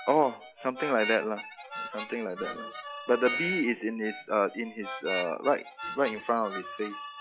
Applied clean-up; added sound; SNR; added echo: classical method log-MMSE.